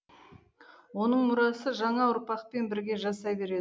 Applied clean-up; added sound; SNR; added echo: none; none; none; none.